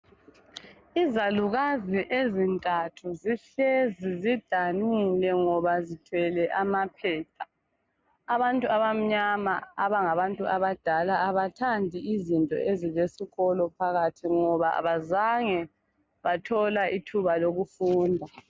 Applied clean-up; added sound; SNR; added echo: none; none; none; none.